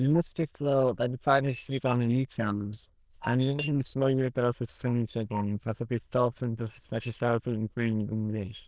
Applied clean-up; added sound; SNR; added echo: neural diffusion model UNIVERSE++.